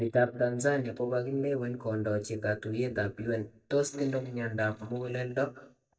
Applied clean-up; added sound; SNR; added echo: neural mask model DeepFilterNet 3.